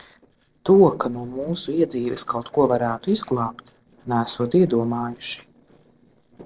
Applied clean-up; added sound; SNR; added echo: neural separator model SepFormer DNS4.